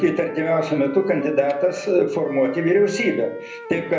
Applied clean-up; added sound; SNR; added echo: none; Wind instrument, woodwind instrument; 16 dB; reverberation time 0.5 s.